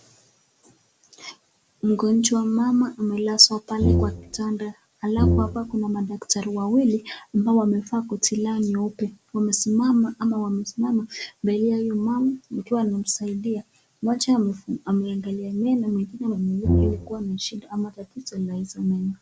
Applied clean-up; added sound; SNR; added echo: none; Brass instrument; -1 dB; none.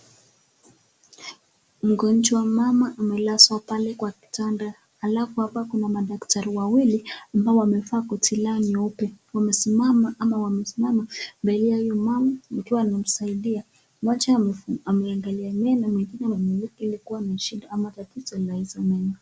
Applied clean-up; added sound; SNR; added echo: none; none; none; none.